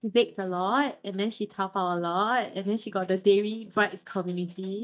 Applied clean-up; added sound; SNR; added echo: neural mask model DeepFilterNet 3.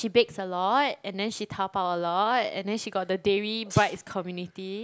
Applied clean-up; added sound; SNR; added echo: none; none; none; none.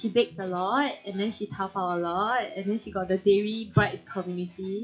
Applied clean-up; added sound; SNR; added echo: classical method WPE with log-MMSE.